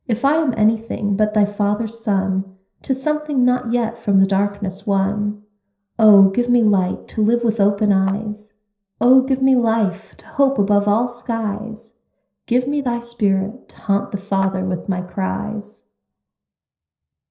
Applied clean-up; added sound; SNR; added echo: neural separator model SepFormer DNS4.